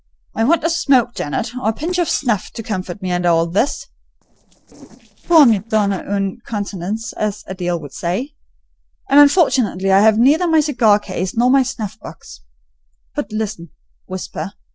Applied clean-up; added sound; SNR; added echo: neural separator model SepFormer DNS4.